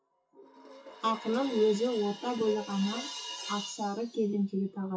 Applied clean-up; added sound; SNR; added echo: classical method WPE with log-MMSE.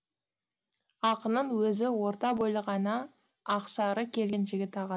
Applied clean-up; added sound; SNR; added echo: none; none; none; none.